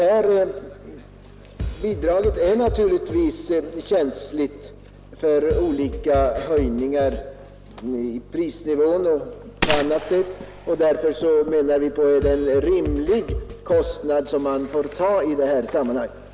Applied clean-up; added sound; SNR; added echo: none; Gunshot, gunfire + Drum kit; 8 dB; none.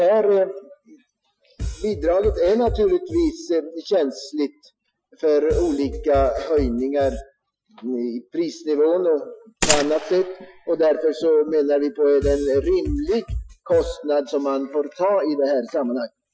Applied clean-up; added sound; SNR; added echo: classical method Wiener filter.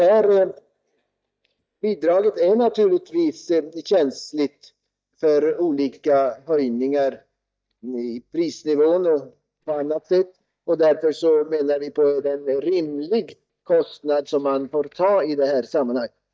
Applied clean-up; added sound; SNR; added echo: neural mask model DeepFilterNet 3.